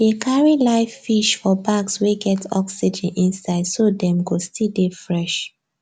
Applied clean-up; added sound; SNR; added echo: none; none; none; none.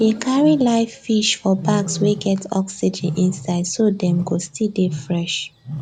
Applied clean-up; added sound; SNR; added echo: none; Wild animals; 11 dB; none.